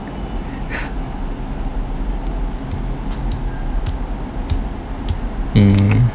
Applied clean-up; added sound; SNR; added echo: none; none; none; none.